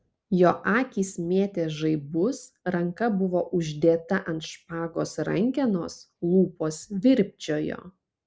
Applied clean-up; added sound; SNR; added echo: none; none; none; none.